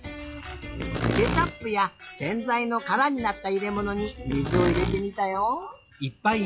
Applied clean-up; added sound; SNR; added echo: classical method log-MMSE.